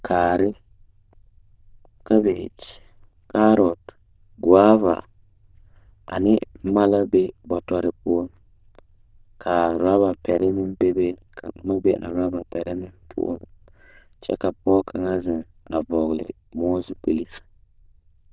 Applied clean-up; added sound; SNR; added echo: neural diffusion model UNIVERSE++.